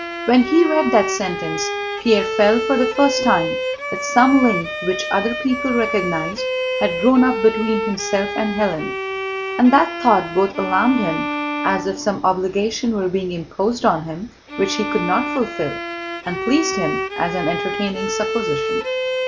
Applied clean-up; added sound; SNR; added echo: none; Bowed string instrument; 5 dB; none.